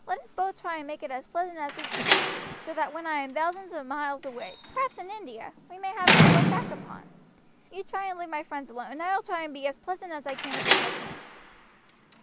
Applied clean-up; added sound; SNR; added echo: none; Slam; -4 dB; none.